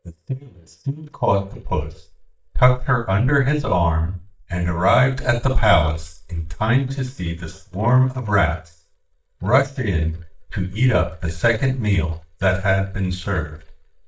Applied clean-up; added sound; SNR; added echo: neural mask model DeepFilterNet 3.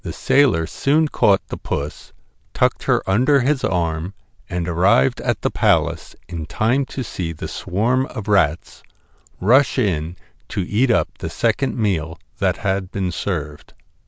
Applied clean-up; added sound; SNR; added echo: none; none; none; none.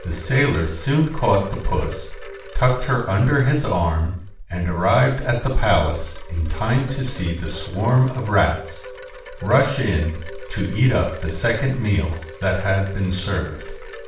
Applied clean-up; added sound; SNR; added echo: none; Wind chime; 18 dB; reverberation time 0.5 s.